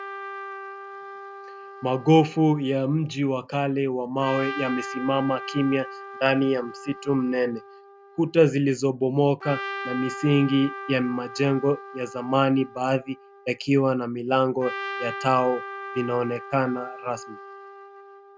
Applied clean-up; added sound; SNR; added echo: none; Trumpet; 13 dB; none.